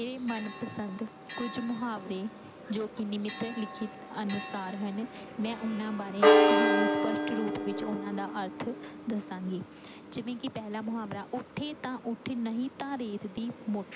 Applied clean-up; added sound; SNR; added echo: none; Church bell; -3 dB; none.